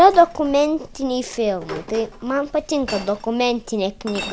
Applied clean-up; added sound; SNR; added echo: none; Chink, clink; 17 dB; none.